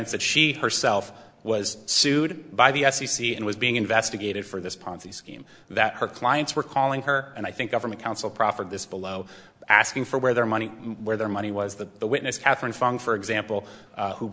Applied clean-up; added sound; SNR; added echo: none; none; none; none.